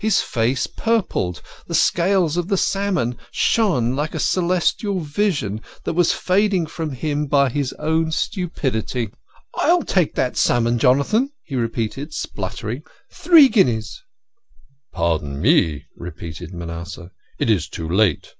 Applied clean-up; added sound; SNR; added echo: none; none; none; none.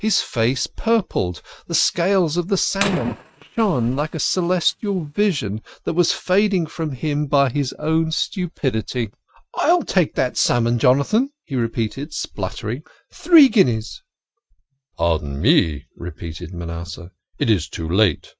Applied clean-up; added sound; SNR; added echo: neural mask model RNNoise.